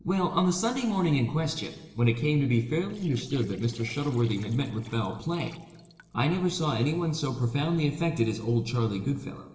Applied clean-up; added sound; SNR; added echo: neural separator model SepFormer DNS4.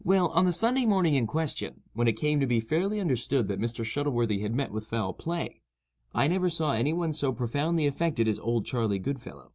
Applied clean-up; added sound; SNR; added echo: none; none; none; none.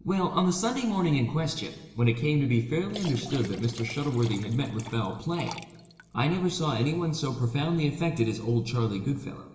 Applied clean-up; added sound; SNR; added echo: none; Liquid; 17 dB; reverberation time 1.2 s.